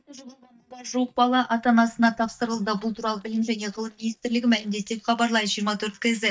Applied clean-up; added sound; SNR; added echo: neural mask model DeepFilterNet 3.